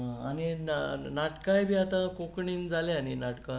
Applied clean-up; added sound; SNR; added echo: none; none; none; none.